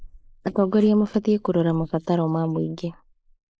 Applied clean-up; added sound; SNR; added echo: neural mask model Resemble Enhance denoiser.